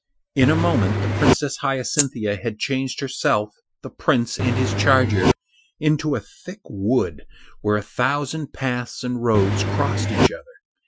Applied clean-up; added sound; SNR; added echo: classical method Wiener filter.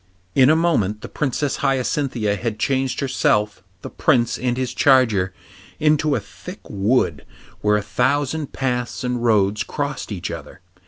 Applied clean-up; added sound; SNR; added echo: none; none; none; none.